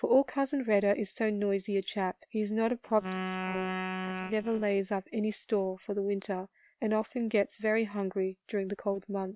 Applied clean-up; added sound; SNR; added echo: neural separator model SepFormer WHAM!.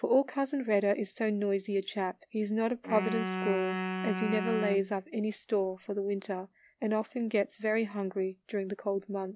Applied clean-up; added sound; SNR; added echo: none; Wind instrument, woodwind instrument; 5 dB; none.